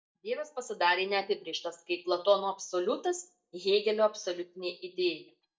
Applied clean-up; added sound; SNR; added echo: neural mask model DeepFilterNet 3.